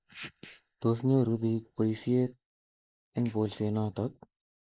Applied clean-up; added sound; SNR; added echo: neural mask model Resemble Enhance denoiser.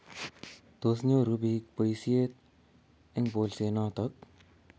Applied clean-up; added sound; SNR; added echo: none; none; none; none.